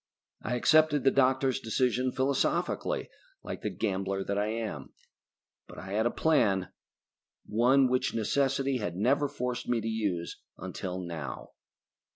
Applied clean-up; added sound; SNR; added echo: none; none; none; none.